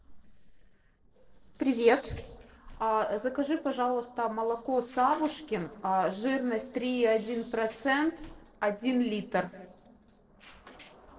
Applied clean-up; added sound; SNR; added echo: neural separator model SepFormer DNS4.